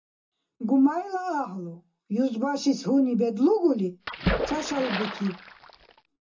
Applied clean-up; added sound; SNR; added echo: none; Splash, splatter; 5 dB; reverberation time 0.2 s.